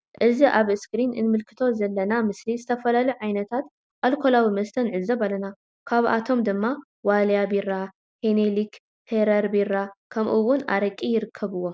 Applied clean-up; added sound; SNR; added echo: none; none; none; none.